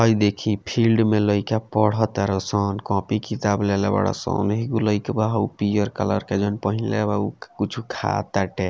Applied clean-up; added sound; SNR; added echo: none; none; none; none.